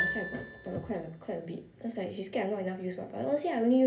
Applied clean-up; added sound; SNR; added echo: none; Piano; 10 dB; reverberation time 0.3 s.